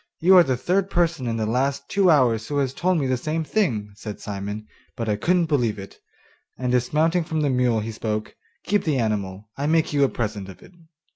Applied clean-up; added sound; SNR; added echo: none; none; none; none.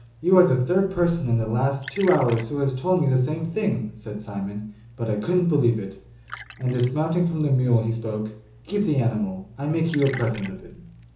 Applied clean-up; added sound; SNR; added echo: none; Liquid; 20 dB; reverberation time 0.6 s.